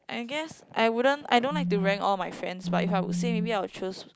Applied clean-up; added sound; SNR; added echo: none; Telephone; 3 dB; none.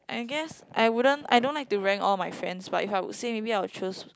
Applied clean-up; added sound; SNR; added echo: none; none; none; none.